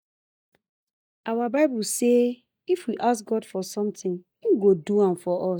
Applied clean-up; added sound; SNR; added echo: neural mask model DeepFilterNet 3.